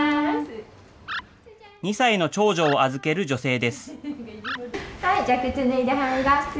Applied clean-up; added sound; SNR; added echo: none; Animal; 14 dB; none.